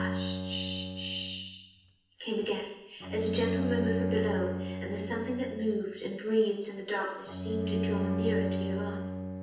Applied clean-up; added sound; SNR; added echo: none; Bowed string instrument; 1 dB; reverberation time 0.9 s.